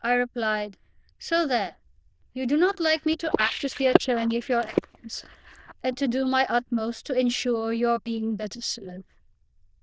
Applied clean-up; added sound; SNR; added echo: neural diffusion model UNIVERSE++.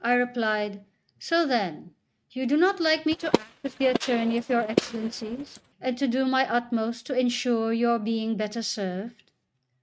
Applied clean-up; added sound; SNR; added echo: neural mask model RNNoise.